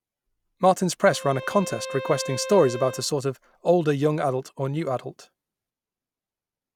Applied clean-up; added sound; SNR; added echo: none; Bowed string instrument; 12 dB; none.